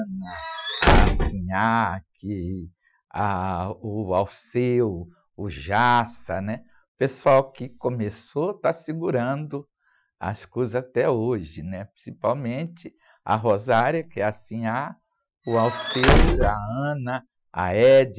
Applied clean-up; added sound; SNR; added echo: classical method Wiener filter.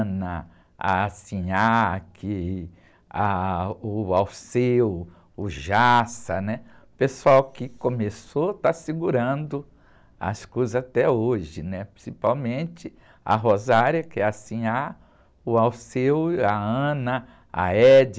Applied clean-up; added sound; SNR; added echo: none; none; none; none.